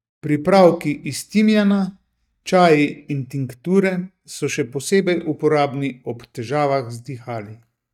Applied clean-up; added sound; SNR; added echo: neural mask model DeepFilterNet 3.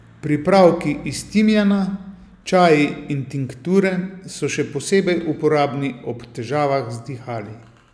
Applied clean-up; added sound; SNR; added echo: none; none; none; none.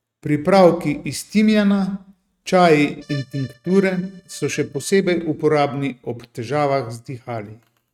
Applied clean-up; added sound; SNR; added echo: neural mask model RNNoise.